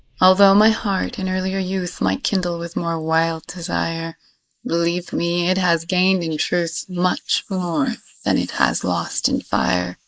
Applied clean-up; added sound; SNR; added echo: neural mask model Resemble Enhance denoiser.